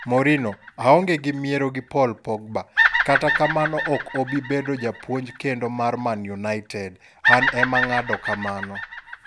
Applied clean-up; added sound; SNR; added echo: none; Bird vocalization, bird call, bird song; 3 dB; none.